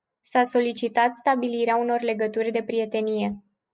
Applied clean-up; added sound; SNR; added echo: none; none; none; none.